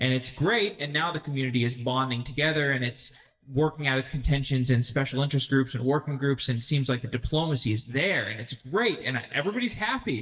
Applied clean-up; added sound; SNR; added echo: neural mask model DeepFilterNet 3.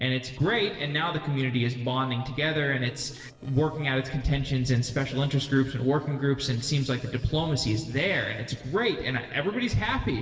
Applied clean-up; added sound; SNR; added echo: neural separator model SepFormer DNS4.